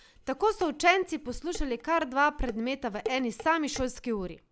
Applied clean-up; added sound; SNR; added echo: none; Dishes, pots, and pans; 16 dB; none.